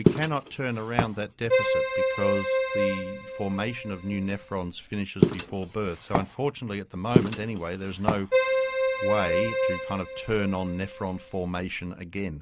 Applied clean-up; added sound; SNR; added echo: none; Walk, footsteps + Keyboard (musical); -3 dB; none.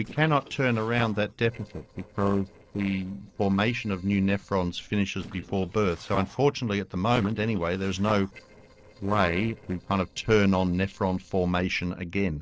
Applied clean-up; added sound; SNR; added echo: neural separator model SepFormer DNS4.